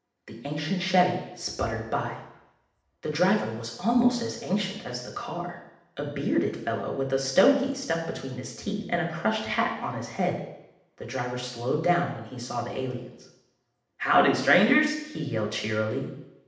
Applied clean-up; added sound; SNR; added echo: none; none; none; reverberation time 0.8 s.